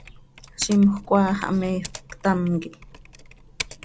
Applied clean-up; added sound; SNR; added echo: none; Typing; 15 dB; none.